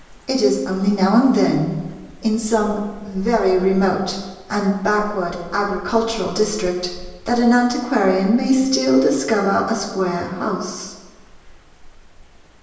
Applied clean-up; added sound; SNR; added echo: none; Wind; 19 dB; reverberation time 1.0 s.